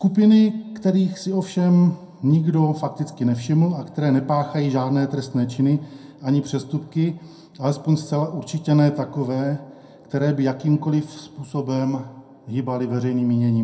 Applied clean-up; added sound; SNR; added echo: none; none; none; reverberation time 0.2 s.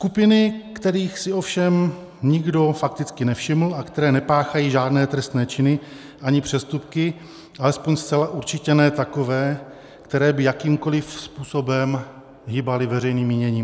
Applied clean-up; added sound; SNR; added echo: none; none; none; none.